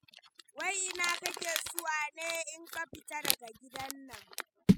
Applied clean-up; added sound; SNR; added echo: classical method spectral subtraction.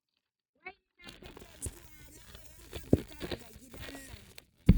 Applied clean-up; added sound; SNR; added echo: neural mask model DeepFilterNet 3.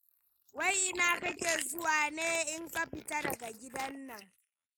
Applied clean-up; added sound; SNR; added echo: neural mask model Resemble Enhance denoiser.